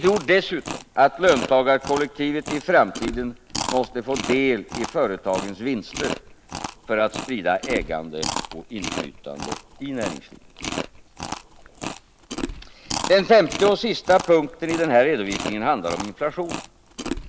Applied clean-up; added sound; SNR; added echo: none; Chewing, mastication; 10 dB; none.